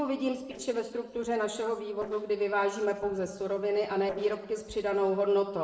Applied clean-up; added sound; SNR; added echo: neural separator model SepFormer DNS4.